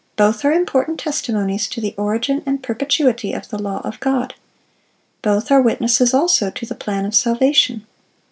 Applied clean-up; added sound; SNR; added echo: none; none; none; none.